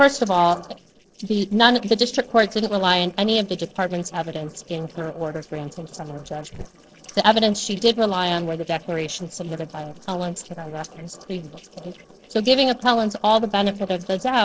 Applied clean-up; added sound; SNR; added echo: neural separator model SepFormer DNS4.